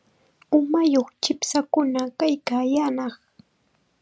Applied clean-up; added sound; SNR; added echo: none; none; none; none.